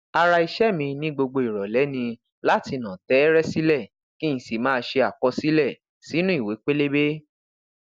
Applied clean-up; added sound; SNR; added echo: none; none; none; none.